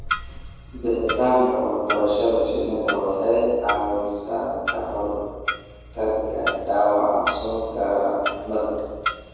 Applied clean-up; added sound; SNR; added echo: none; Clock; 9 dB; reverberation time 1.2 s.